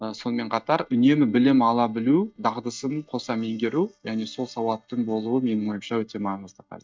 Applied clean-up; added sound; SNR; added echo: neural mask model DeepFilterNet 3.